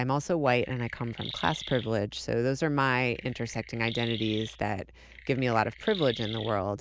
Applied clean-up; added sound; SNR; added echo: none; Chirp, tweet; 13 dB; none.